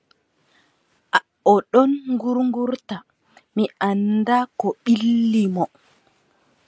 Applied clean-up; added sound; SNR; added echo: none; none; none; none.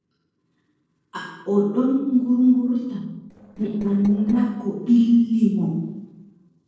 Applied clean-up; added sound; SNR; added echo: neural separator model SepFormer DNS4.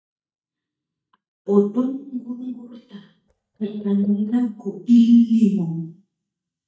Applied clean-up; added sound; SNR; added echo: neural mask model DeepFilterNet 3.